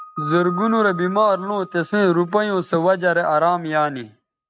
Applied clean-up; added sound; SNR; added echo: neural mask model RNNoise.